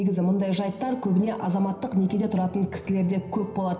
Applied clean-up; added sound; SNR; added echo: none; none; none; reverberation time 0.9 s.